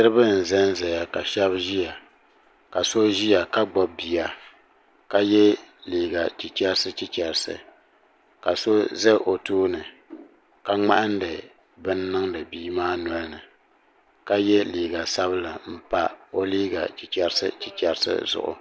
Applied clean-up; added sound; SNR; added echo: none; none; none; none.